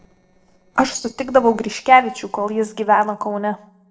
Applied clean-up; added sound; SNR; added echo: neural separator model SepFormer DNS4.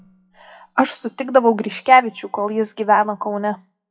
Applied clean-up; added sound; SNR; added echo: classical method WPE with log-MMSE.